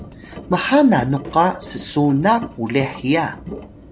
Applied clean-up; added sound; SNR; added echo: none; Engine; 17 dB; none.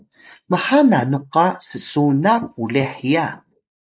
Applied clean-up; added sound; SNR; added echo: neural mask model Resemble Enhance denoiser.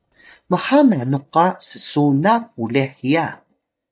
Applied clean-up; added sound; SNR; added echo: neural mask model DeepFilterNet 3.